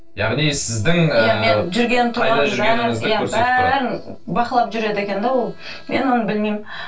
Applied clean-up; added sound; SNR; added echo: neural separator model SepFormer DNS4.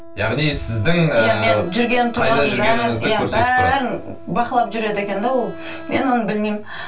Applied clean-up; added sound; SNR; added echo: none; Wind instrument, woodwind instrument; 19 dB; reverberation time 0.2 s.